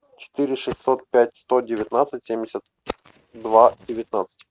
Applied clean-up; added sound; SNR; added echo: neural mask model RNNoise.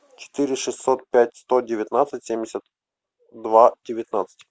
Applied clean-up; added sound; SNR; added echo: none; none; none; none.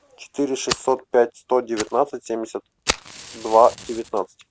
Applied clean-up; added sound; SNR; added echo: none; Fire; 12 dB; none.